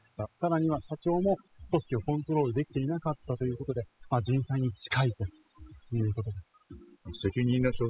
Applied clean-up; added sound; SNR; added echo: classical method spectral subtraction.